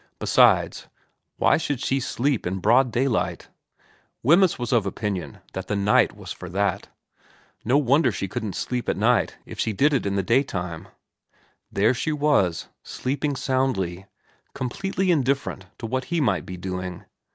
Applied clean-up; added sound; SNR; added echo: none; none; none; none.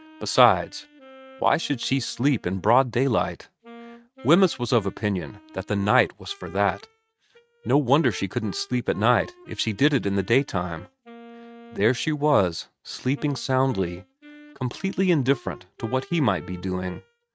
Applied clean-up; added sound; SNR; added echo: neural mask model RNNoise.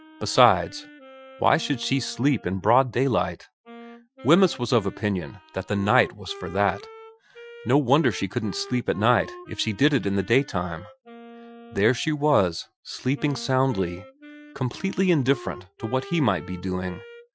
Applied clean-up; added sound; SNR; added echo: classical method Wiener filter.